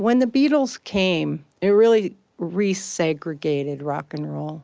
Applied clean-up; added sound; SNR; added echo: none; none; none; none.